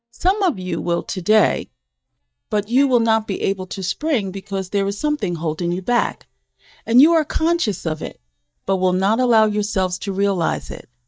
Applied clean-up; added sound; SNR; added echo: neural mask model DeepFilterNet 3.